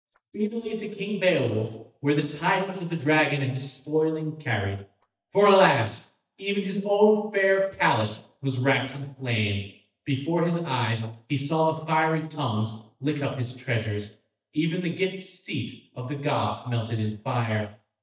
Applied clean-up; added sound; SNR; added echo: neural mask model DeepFilterNet 3.